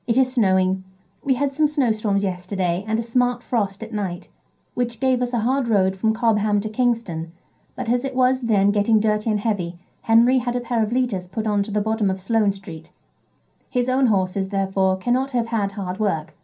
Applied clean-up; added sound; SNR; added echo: none; none; none; reverberation time 0.3 s.